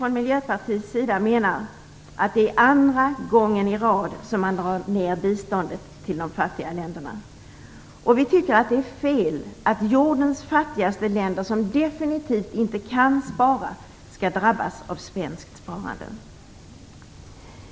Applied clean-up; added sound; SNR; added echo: none; none; none; none.